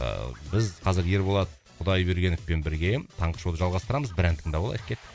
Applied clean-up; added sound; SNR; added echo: none; none; none; none.